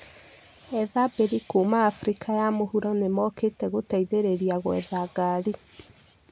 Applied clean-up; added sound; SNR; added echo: none; none; none; none.